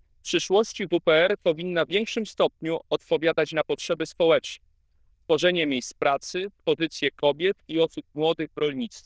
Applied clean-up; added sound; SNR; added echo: neural diffusion model UNIVERSE++.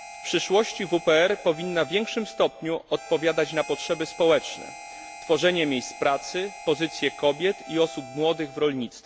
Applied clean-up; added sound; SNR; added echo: none; Harmonica; 16 dB; none.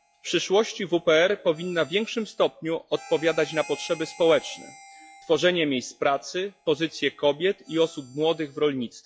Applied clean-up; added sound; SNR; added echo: classical method log-MMSE.